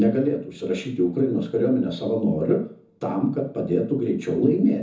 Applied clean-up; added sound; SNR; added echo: none; none; none; reverberation time 0.5 s.